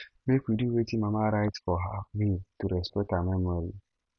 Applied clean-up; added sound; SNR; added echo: none; none; none; none.